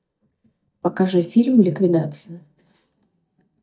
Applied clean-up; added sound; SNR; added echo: neural mask model DeepFilterNet 3.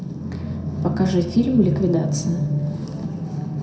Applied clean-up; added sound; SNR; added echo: none; Bowed string instrument; 14 dB; reverberation time 0.7 s.